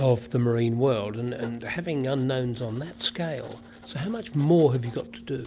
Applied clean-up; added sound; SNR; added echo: none; Writing + Brass instrument; 19 dB; none.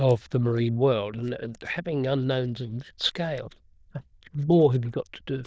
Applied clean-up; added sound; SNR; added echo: neural diffusion model UNIVERSE++.